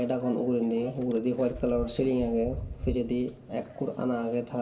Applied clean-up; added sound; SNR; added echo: none; Microwave oven; 12 dB; reverberation time 1.6 s.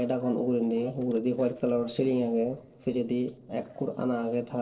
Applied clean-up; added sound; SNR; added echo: neural separator model SepFormer DNS4.